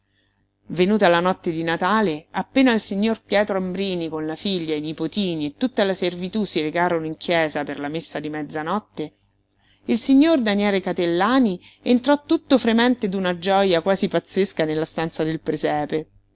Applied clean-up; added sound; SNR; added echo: none; none; none; none.